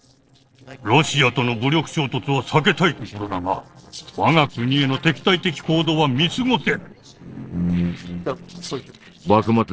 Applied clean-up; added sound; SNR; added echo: neural separator model SepFormer DNS4.